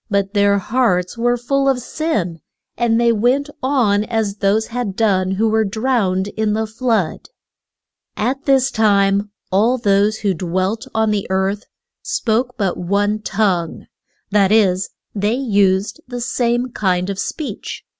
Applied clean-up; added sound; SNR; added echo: none; none; none; none.